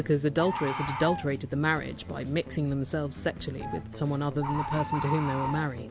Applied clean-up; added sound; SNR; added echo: none; Bird; 8 dB; none.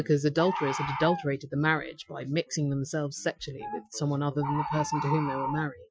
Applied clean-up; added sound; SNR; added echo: classical method Wiener filter.